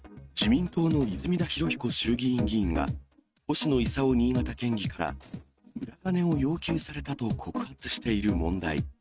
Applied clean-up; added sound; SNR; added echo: neural mask model RNNoise.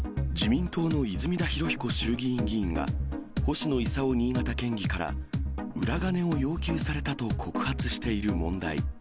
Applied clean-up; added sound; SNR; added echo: none; none; none; none.